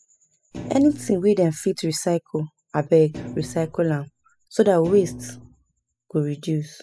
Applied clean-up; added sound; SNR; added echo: classical method spectral subtraction.